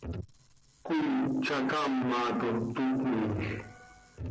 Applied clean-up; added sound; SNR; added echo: none; none; none; none.